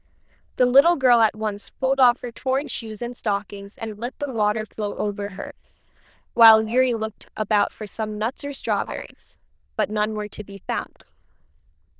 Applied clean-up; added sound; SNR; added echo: neural diffusion model UNIVERSE++.